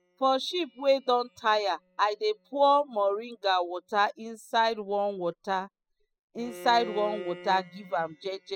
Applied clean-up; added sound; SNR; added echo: classical method spectral subtraction.